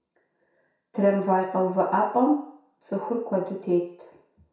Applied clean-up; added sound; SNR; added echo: none; none; none; reverberation time 0.6 s.